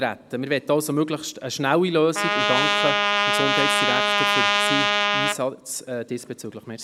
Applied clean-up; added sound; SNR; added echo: none; Trumpet; -5 dB; none.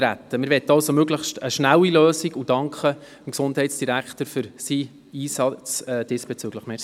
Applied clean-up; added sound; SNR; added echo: none; none; none; none.